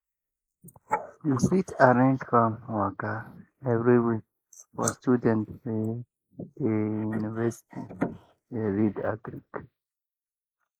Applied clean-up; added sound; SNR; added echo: neural mask model Resemble Enhance denoiser.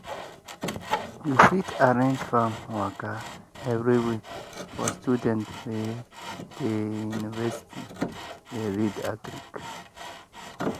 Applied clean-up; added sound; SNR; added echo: none; Sawing; 10 dB; none.